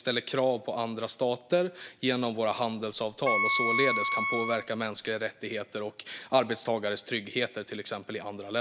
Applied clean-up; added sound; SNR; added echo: none; Wind instrument, woodwind instrument; 0 dB; none.